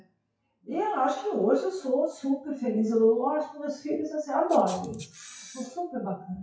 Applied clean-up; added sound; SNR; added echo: classical method WPE with log-MMSE.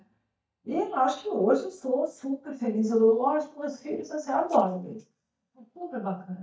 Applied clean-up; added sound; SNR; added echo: neural mask model DeepFilterNet 3.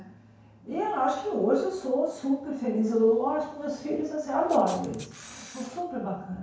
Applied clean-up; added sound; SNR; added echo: none; Camera; 19 dB; reverberation time 0.5 s.